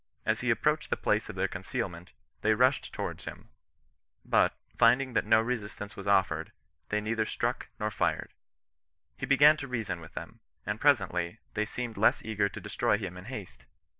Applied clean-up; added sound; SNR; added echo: none; none; none; none.